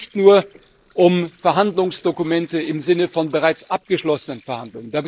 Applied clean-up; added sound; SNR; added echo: neural mask model Resemble Enhance denoiser.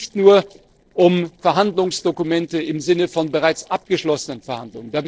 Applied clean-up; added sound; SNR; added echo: neural separator model SepFormer DNS4.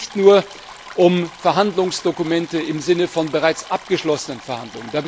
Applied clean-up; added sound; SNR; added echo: none; Stream; 20 dB; none.